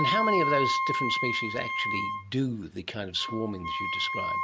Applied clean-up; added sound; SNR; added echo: none; Wind instrument, woodwind instrument; -1 dB; none.